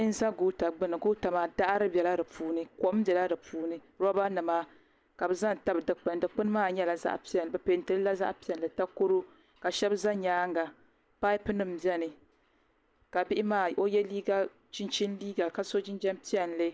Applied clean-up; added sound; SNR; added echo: none; none; none; none.